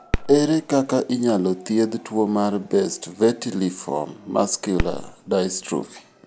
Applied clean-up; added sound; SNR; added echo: none; Fireworks; 11 dB; none.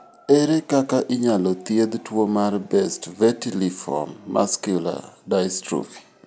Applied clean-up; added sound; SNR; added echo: none; none; none; none.